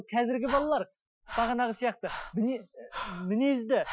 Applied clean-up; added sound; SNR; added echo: classical method Wiener filter.